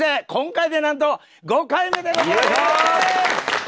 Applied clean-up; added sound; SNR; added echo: none; none; none; none.